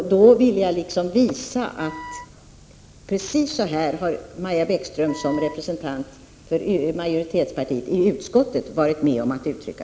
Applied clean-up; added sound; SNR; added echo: none; Wind instrument, woodwind instrument; 16 dB; none.